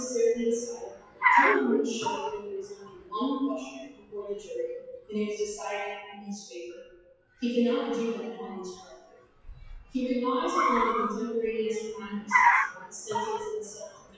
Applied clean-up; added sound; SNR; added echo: classical method WPE with log-MMSE.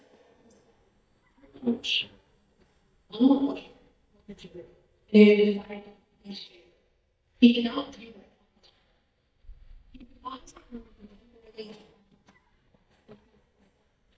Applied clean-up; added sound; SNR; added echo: neural mask model DeepFilterNet 3.